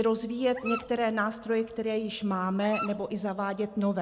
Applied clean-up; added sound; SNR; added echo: none; Dog; 12 dB; none.